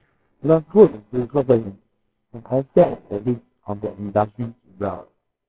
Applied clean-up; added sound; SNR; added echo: neural separator model SepFormer WHAMR!.